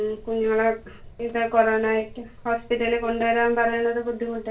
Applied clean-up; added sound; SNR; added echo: none; Wind; 20 dB; reverberation time 0.3 s.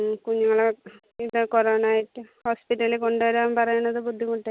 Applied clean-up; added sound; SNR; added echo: none; none; none; none.